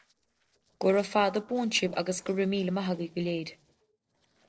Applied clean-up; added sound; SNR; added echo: neural separator model SepFormer DNS4.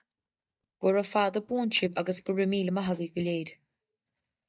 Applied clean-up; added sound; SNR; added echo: neural mask model DeepFilterNet 3.